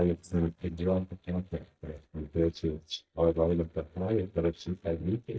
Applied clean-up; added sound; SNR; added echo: neural mask model DeepFilterNet 3.